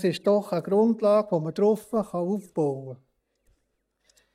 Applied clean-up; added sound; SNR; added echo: neural mask model DeepFilterNet 3.